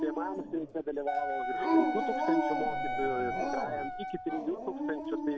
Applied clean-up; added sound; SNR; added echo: none; Dog + Wind instrument, woodwind instrument; -3 dB; none.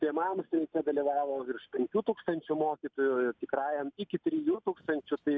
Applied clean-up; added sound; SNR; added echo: none; none; none; none.